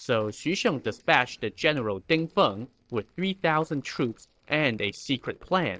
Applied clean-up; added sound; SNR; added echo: neural separator model SepFormer DNS4.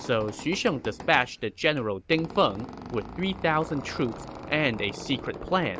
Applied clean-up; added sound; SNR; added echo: none; Squeak; 13 dB; none.